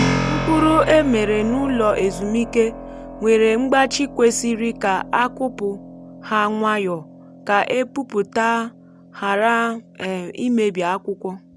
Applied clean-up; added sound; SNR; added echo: none; Keyboard (musical); 10 dB; none.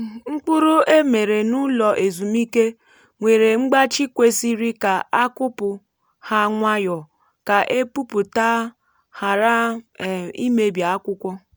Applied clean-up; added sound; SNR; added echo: none; none; none; none.